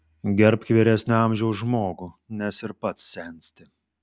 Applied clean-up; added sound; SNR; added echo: none; none; none; none.